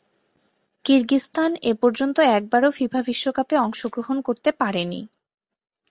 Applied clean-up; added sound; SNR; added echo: none; none; none; none.